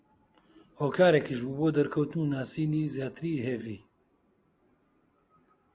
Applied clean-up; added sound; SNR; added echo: none; none; none; none.